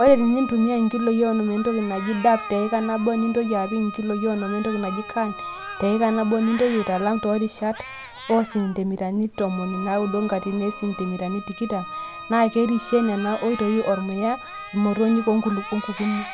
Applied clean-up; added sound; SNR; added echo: none; Organ + Cat; 13 dB; none.